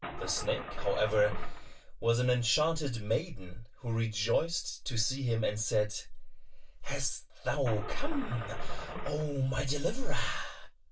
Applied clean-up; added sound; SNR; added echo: none; Engine starting / Car; 12 dB; reverberation time 0.2 s.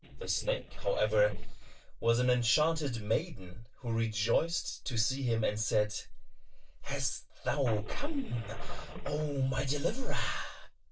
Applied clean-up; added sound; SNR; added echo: neural separator model SepFormer DNS4.